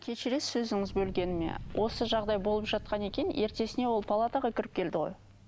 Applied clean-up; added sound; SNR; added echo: none; Fire; 14 dB; none.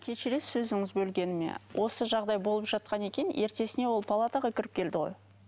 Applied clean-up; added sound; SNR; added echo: none; none; none; none.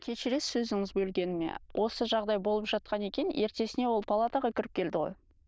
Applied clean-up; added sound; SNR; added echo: neural diffusion model UNIVERSE++.